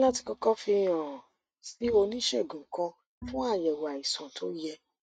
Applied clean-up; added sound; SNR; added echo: neural mask model RNNoise.